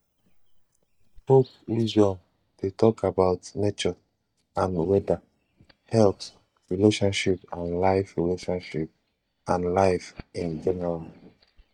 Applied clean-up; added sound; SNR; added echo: neural mask model DeepFilterNet 3.